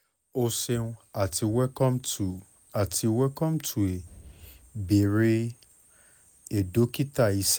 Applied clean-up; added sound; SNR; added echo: none; none; none; none.